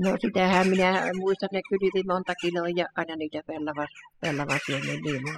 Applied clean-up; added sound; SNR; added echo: classical method spectral subtraction.